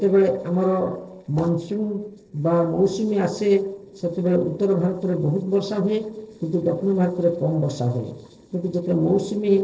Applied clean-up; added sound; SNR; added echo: neural separator model SepFormer DNS4.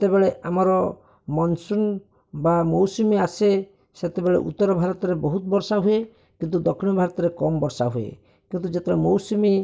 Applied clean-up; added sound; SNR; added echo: none; none; none; none.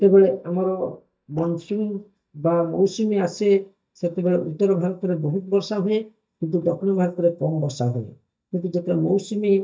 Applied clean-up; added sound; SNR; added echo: neural mask model DeepFilterNet 3.